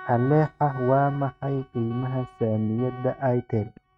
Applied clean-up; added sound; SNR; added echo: neural mask model RNNoise.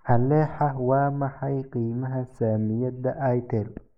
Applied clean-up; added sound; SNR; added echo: neural mask model Resemble Enhance denoiser.